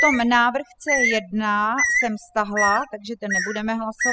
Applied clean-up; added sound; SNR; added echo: classical method spectral subtraction.